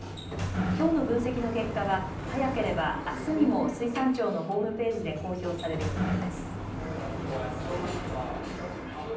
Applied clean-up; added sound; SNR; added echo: none; Sliding door; 4 dB; reverberation time 0.6 s.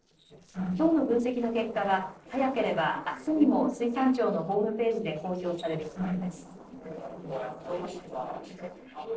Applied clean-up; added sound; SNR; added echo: neural separator model SepFormer DNS4.